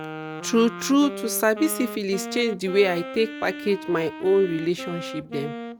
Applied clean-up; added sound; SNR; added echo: none; Wind instrument, woodwind instrument; 11 dB; none.